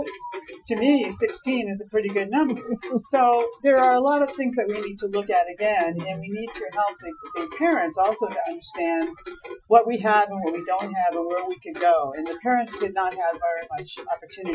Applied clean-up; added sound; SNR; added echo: classical method Wiener filter.